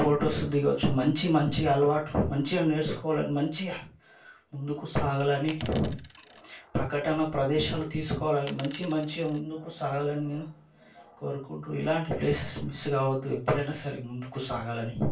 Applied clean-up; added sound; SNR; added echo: none; Coin (dropping); 15 dB; reverberation time 0.2 s.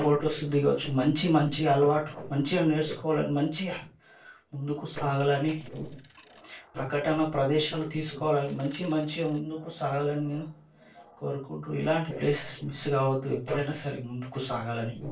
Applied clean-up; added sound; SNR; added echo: neural separator model SepFormer DNS4.